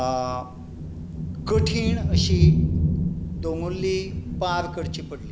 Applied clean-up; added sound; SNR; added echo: none; Thunder; -5 dB; none.